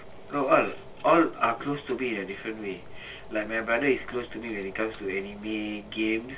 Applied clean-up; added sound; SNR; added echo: none; Boiling; 19 dB; reverberation time 0.2 s.